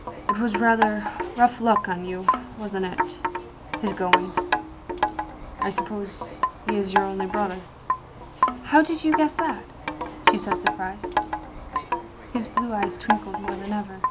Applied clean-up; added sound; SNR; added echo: none; Wind chime; 0 dB; none.